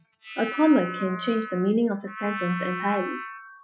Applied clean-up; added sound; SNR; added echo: classical method Wiener filter.